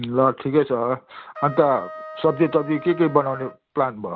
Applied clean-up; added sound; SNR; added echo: none; Trumpet; 16 dB; none.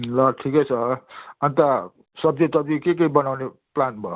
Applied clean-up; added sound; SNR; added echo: none; none; none; none.